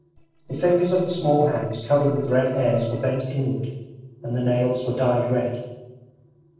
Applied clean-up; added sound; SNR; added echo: neural separator model SepFormer DNS4.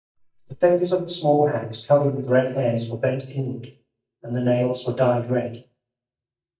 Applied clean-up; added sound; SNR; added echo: neural mask model DeepFilterNet 3.